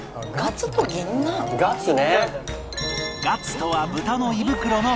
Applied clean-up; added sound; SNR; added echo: none; Subway, metro, underground; 19 dB; none.